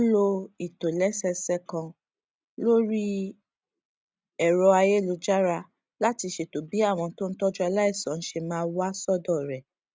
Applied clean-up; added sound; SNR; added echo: none; none; none; none.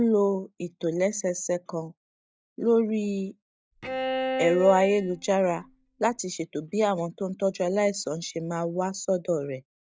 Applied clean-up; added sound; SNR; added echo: neural mask model DeepFilterNet 3.